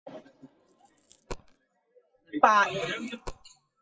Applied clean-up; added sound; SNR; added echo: classical method WPE with log-MMSE.